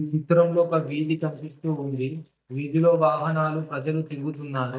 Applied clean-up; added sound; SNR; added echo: neural mask model DeepFilterNet 3.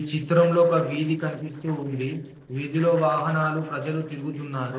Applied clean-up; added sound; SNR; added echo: neural separator model SepFormer DNS4.